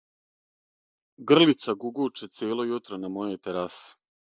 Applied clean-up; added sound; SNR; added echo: neural mask model Resemble Enhance denoiser.